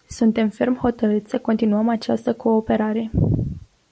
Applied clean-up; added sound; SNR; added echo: none; none; none; none.